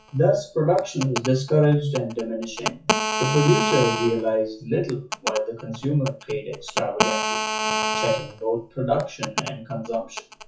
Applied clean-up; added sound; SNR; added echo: classical method WPE with log-MMSE.